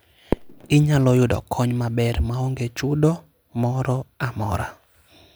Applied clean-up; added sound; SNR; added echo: none; Fireworks; 16 dB; none.